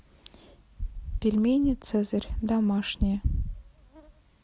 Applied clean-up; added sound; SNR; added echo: none; none; none; none.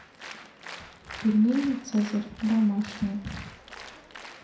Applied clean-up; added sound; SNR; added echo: none; Applause; 16 dB; reverberation time 0.4 s.